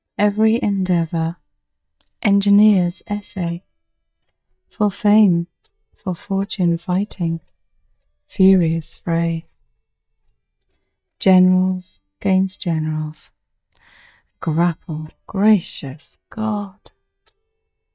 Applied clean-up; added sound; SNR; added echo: neural mask model DeepFilterNet 3.